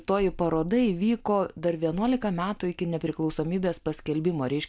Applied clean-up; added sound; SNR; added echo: none; none; none; none.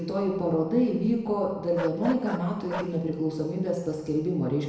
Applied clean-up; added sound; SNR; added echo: none; Bark; 14 dB; reverberation time 1.0 s.